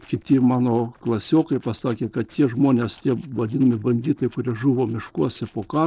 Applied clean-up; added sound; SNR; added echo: neural separator model SepFormer DNS4.